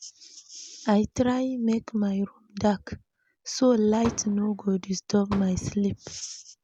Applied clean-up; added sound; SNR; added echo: none; Fireworks; 13 dB; none.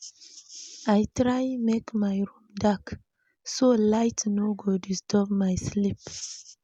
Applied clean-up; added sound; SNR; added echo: none; none; none; none.